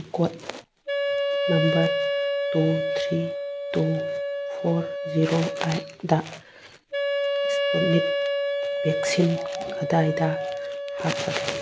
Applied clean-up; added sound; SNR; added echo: none; Wind instrument, woodwind instrument; 0 dB; none.